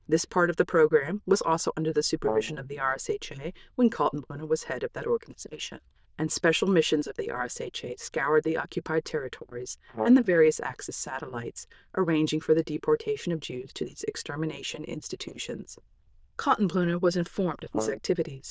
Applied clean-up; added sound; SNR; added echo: neural diffusion model UNIVERSE++.